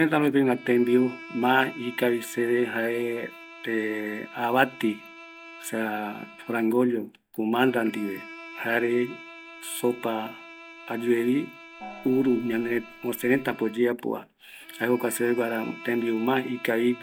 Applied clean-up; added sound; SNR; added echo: none; Gong + Bowed string instrument; 18 dB; none.